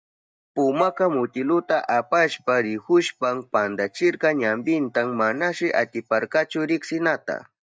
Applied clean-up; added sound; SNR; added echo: neural mask model DeepFilterNet 3.